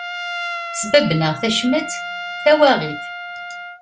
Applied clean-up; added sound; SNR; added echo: none; Trumpet; 9 dB; none.